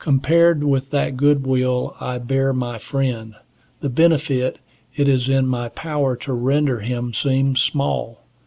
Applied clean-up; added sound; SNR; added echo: none; none; none; none.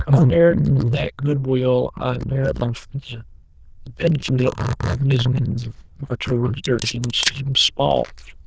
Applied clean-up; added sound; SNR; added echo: neural diffusion model UNIVERSE++.